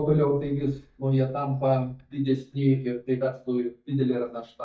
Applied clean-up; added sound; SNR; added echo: neural mask model DeepFilterNet 3.